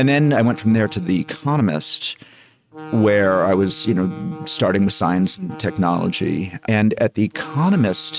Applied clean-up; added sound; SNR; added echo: neural mask model RNNoise.